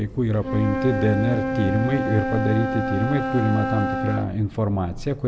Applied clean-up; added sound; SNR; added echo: none; Wind instrument, woodwind instrument; 4 dB; none.